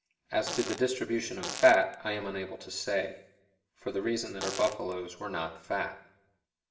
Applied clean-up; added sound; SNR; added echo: none; Fart; 9 dB; reverberation time 0.6 s.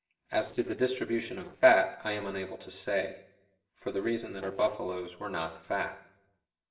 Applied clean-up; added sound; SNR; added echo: neural separator model SepFormer DNS4.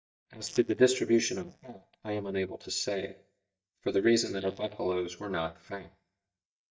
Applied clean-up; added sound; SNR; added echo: neural mask model DeepFilterNet 3.